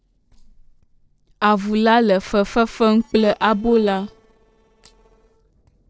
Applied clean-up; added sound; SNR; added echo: neural separator model SepFormer DNS4.